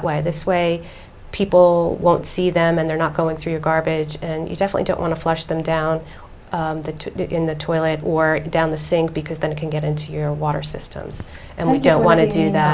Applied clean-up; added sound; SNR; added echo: none; none; none; none.